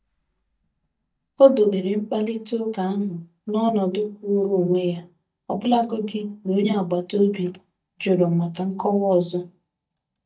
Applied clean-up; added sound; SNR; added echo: neural mask model DeepFilterNet 3.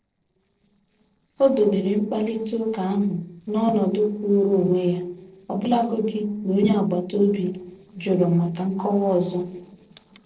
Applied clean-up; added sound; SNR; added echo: neural separator model SepFormer DNS4.